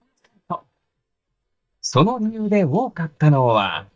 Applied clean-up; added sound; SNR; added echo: neural mask model DeepFilterNet 3.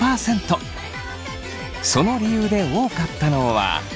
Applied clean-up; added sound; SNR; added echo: none; none; none; none.